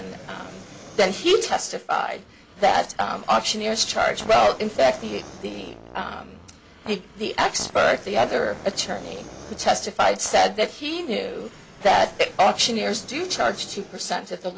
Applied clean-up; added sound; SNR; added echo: none; Fixed-wing aircraft, airplane + Fart; 19 dB; none.